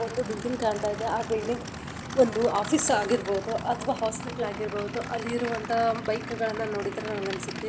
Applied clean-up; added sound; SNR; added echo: none; Idling / Aircraft; 8 dB; none.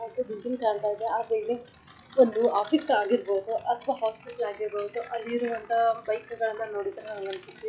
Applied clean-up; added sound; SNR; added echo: classical method log-MMSE.